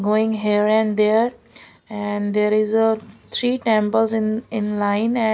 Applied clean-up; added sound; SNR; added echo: none; none; none; none.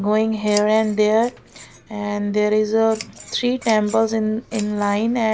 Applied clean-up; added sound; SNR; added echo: none; Scissors; 20 dB; none.